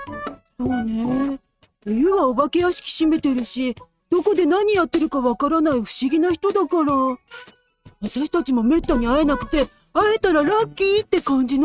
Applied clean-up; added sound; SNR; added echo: neural mask model RNNoise.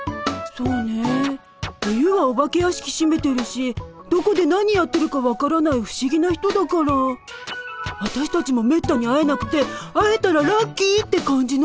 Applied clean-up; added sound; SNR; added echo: none; none; none; none.